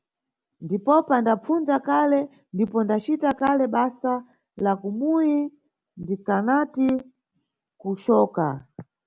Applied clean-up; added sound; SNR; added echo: none; none; none; none.